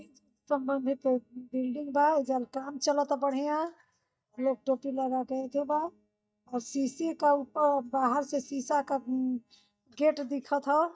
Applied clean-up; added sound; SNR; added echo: neural mask model DeepFilterNet 3.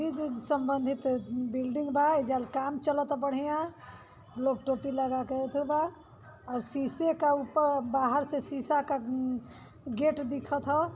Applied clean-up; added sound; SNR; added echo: none; none; none; none.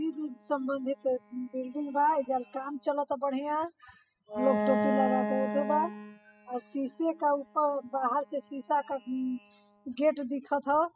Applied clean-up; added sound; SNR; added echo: classical method spectral subtraction.